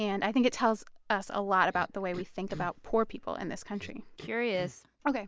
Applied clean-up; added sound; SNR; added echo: none; Cough; 18 dB; none.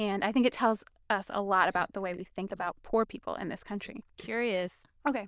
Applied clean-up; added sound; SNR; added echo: neural diffusion model UNIVERSE++.